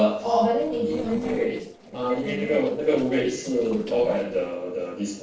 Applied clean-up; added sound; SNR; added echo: neural separator model SepFormer DNS4.